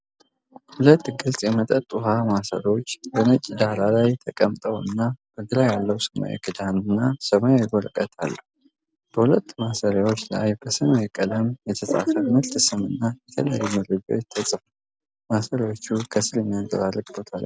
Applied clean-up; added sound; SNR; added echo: none; none; none; none.